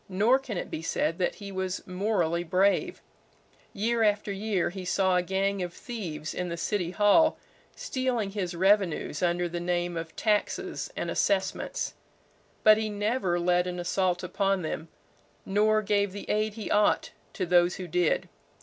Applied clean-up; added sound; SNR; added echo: none; none; none; none.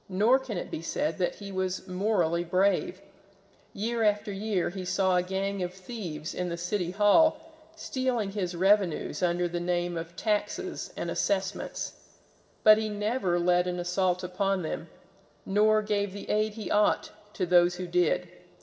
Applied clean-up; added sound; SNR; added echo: none; none; none; reverberation time 1.4 s.